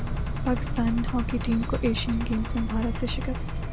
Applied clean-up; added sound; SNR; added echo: none; Engine; -1 dB; none.